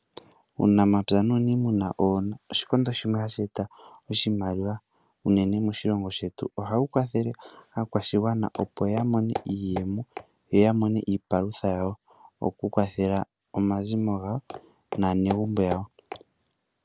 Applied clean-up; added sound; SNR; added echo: none; Walk, footsteps; 13 dB; none.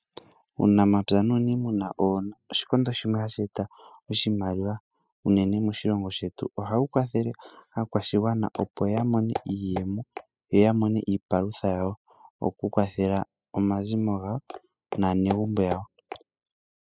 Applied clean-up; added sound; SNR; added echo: classical method spectral subtraction.